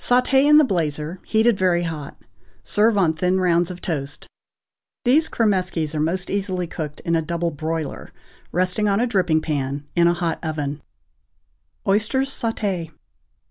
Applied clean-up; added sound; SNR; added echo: none; none; none; none.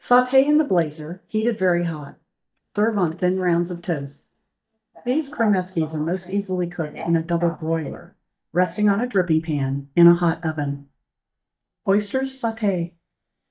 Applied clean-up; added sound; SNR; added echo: neural mask model DeepFilterNet 3.